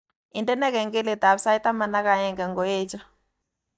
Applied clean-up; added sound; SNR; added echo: neural mask model DeepFilterNet 3.